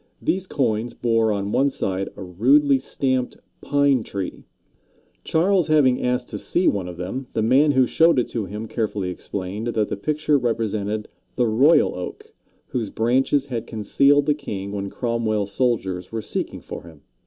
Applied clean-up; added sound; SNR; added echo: none; none; none; none.